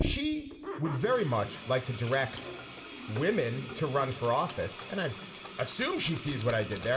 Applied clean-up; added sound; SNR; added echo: none; Sink (filling or washing); 8 dB; reverberation time 1.8 s.